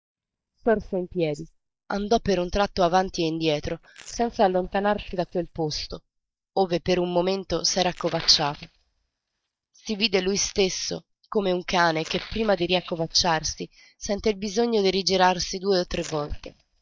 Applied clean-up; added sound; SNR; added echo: neural mask model DeepFilterNet 3.